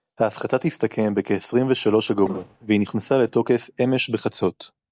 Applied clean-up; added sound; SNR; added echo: neural mask model DeepFilterNet 3.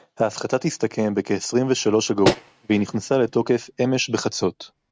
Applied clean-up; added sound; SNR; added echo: neural mask model RNNoise.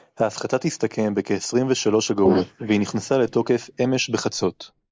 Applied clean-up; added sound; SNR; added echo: neural mask model Resemble Enhance denoiser.